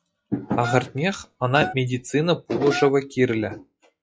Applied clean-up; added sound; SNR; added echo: classical method log-MMSE.